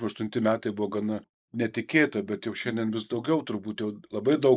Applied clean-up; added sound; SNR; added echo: neural mask model Resemble Enhance denoiser.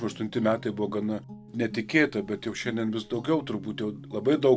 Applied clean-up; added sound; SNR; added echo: none; Guitar; 16 dB; none.